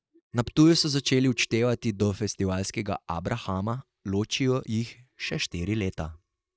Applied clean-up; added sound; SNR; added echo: neural mask model DeepFilterNet 3.